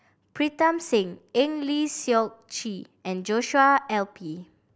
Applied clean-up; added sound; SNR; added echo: none; none; none; none.